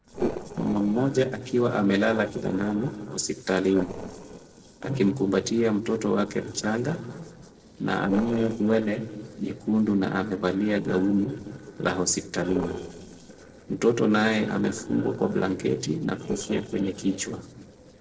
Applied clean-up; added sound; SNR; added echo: neural separator model SepFormer DNS4.